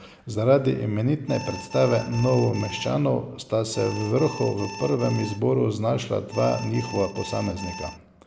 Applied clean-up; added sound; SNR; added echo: none; Alarm; 13 dB; none.